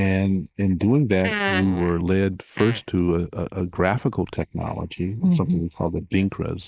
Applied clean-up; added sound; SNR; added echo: neural mask model Resemble Enhance denoiser.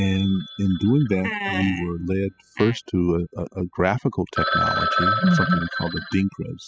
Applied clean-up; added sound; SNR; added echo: classical method spectral subtraction.